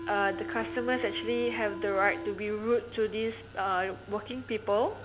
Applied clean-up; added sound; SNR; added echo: none; Subway, metro, underground; 11 dB; none.